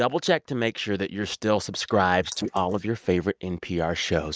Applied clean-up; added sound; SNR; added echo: neural mask model Resemble Enhance denoiser.